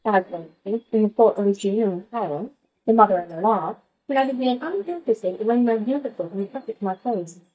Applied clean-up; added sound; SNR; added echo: neural mask model DeepFilterNet 3.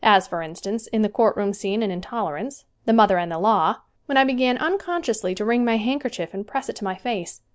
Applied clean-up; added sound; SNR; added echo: none; none; none; none.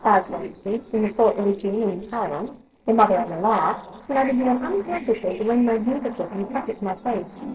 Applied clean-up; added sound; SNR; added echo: neural separator model SepFormer DNS4.